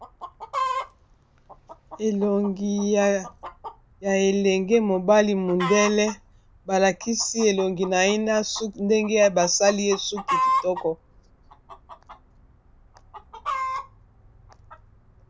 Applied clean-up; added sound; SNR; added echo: none; Chicken, rooster; 9 dB; none.